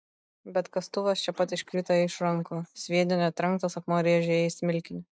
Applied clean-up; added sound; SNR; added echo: neural mask model DeepFilterNet 3.